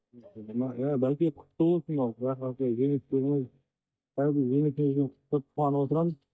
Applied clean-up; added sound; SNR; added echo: neural mask model DeepFilterNet 3.